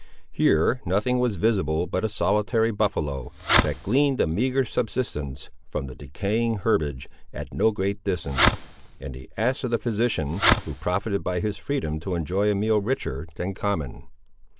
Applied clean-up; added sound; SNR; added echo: none; Fireworks; 0 dB; none.